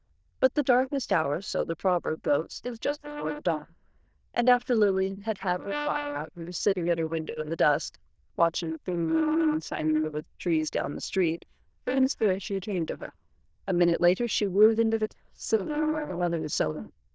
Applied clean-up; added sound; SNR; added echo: neural diffusion model UNIVERSE++.